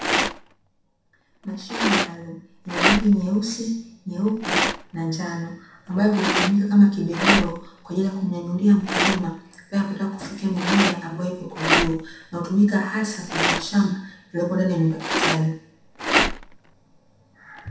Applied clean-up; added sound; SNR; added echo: none; Rattle; 3 dB; reverberation time 0.7 s.